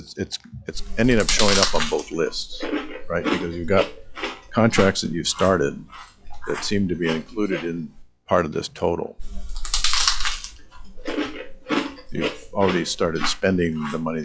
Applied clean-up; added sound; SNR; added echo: classical method log-MMSE.